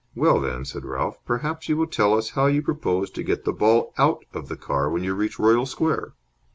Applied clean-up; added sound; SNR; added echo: none; none; none; none.